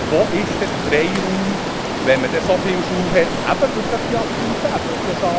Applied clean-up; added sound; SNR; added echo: none; Stream; 2 dB; none.